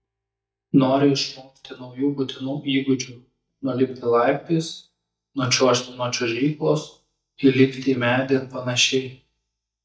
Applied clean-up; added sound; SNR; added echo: neural mask model DeepFilterNet 3.